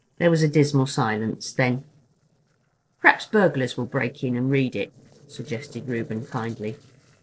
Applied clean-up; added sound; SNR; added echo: neural separator model SepFormer DNS4.